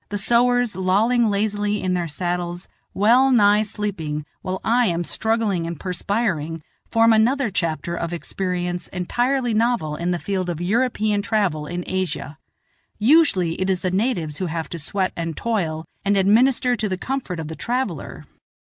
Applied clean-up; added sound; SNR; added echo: none; none; none; none.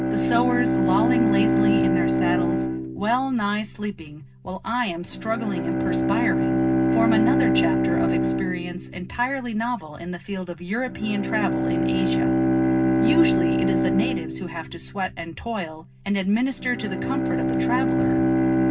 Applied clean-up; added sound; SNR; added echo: none; Bowed string instrument; -4 dB; reverberation time 0.2 s.